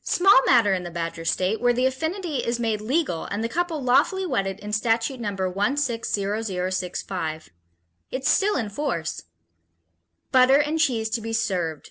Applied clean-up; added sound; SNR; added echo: none; none; none; none.